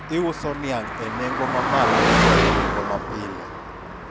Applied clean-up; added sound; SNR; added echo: none; Car passing by; -5 dB; none.